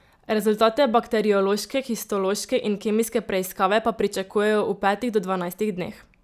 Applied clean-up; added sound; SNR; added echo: none; none; none; none.